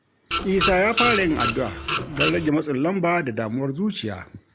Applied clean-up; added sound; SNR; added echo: none; Printer; 0 dB; none.